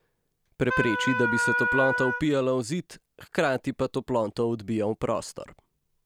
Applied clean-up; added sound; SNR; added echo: none; Wind instrument, woodwind instrument; -1 dB; none.